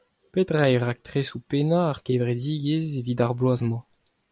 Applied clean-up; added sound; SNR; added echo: none; none; none; none.